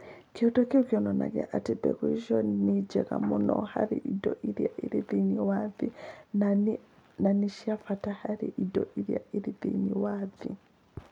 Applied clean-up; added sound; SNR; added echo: none; none; none; none.